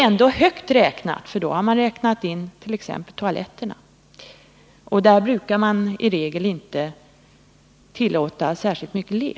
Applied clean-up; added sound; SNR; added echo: none; none; none; none.